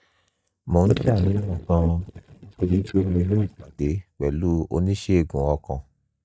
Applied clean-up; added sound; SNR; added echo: neural mask model DeepFilterNet 3.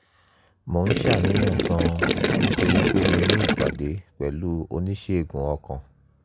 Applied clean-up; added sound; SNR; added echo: none; Gurgling; -4 dB; none.